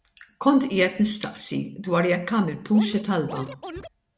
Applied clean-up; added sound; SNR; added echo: none; Scratching (performance technique); 14 dB; none.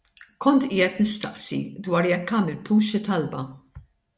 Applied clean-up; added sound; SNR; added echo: none; none; none; none.